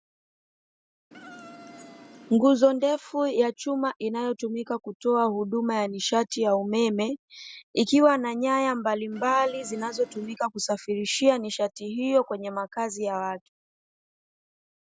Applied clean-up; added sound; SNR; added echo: none; Insect; 19 dB; none.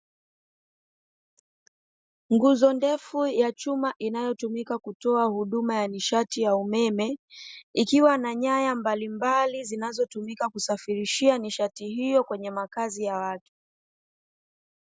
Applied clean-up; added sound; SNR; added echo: none; none; none; none.